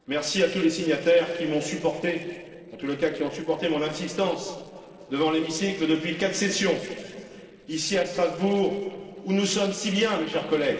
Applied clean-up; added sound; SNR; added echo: neural separator model SepFormer DNS4.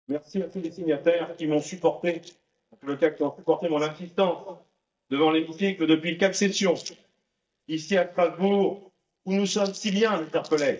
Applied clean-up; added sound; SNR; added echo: neural mask model DeepFilterNet 3.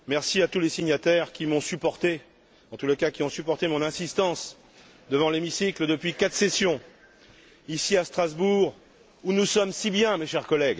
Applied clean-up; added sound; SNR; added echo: none; none; none; none.